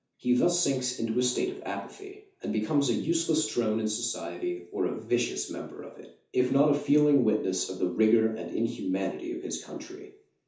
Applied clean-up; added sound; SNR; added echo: none; none; none; reverberation time 0.9 s.